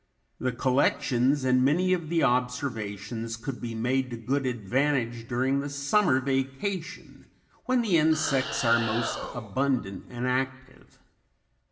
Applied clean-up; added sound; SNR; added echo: none; Animal; 7 dB; reverberation time 0.9 s.